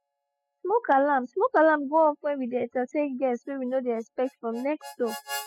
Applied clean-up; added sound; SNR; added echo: classical method spectral subtraction.